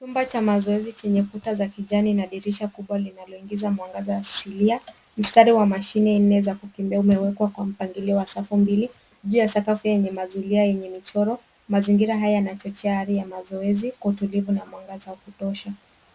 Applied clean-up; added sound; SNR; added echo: none; none; none; none.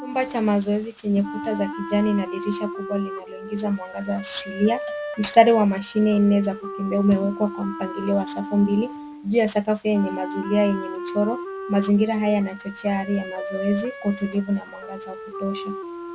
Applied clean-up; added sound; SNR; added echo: none; Wind instrument, woodwind instrument; 11 dB; none.